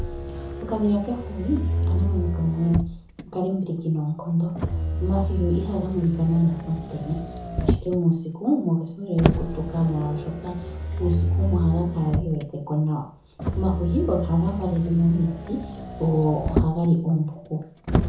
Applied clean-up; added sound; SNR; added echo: none; Motor vehicle (road); 3 dB; reverberation time 0.6 s.